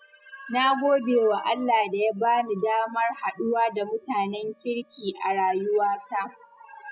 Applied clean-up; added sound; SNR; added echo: classical method spectral subtraction.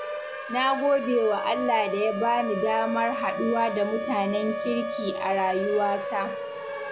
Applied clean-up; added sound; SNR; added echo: none; Siren; 5 dB; none.